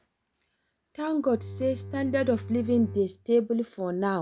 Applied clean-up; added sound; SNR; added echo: none; Bowed string instrument; 12 dB; none.